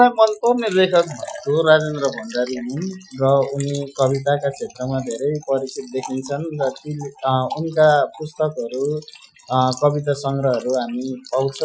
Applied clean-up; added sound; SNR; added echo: classical method Wiener filter.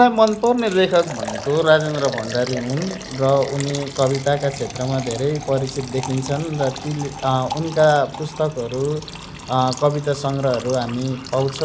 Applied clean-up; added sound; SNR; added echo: none; Liquid; 13 dB; none.